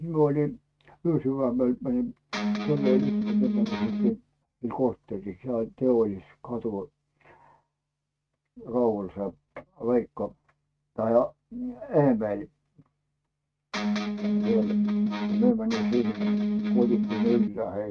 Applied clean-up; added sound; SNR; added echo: neural mask model RNNoise.